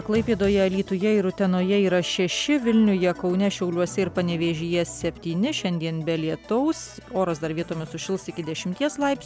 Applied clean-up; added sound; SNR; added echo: none; none; none; none.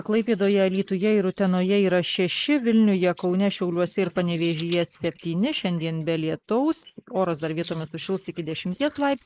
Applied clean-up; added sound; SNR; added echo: neural mask model Resemble Enhance denoiser.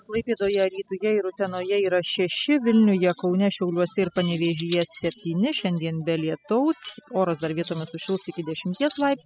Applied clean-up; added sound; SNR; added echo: classical method spectral subtraction.